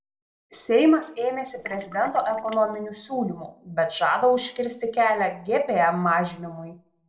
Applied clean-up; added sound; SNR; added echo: neural separator model SepFormer DNS4.